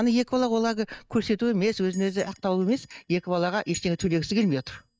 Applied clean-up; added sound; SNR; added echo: neural mask model DeepFilterNet 3.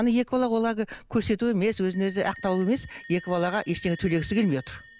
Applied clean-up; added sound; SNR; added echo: none; Bell; 16 dB; none.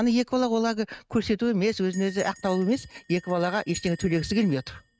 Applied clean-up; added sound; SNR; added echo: neural mask model RNNoise.